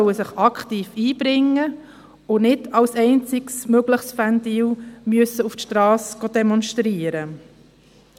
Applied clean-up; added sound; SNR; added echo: none; none; none; none.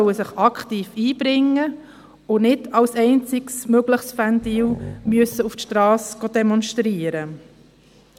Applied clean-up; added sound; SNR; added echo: none; Growling; 17 dB; none.